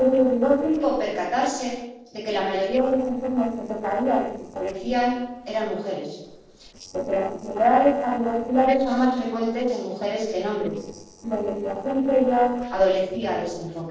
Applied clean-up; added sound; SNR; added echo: neural separator model SepFormer DNS4.